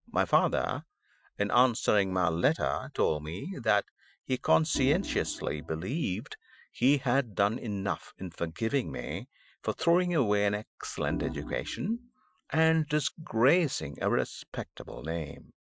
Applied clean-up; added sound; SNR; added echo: classical method Wiener filter.